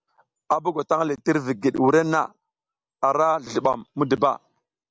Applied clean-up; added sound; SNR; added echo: none; none; none; none.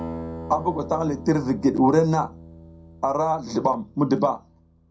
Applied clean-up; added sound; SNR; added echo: none; Acoustic guitar; 15 dB; reverberation time 0.2 s.